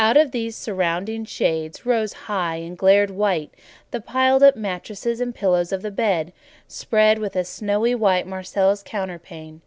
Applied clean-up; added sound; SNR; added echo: none; none; none; none.